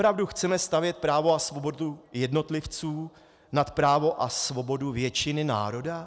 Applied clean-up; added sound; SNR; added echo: none; none; none; none.